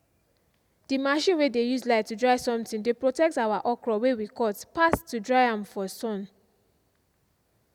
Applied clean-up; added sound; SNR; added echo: none; none; none; none.